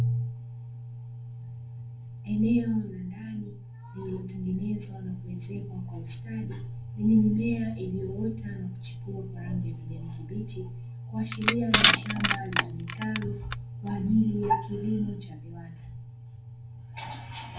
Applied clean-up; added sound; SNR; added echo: none; Crushing; -4 dB; reverberation time 0.3 s.